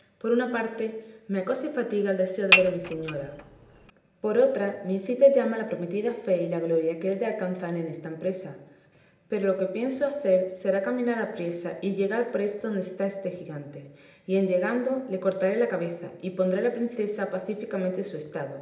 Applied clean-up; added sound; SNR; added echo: none; Dishes, pots, and pans / Chink, clink; -1 dB; reverberation time 0.8 s.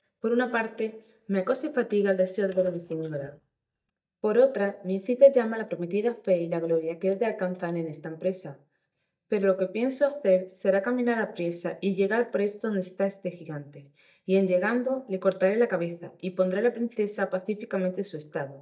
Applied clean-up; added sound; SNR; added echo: neural mask model DeepFilterNet 3.